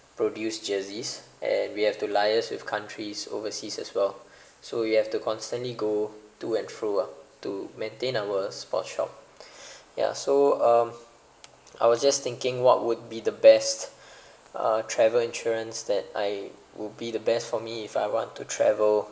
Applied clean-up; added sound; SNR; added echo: none; none; none; none.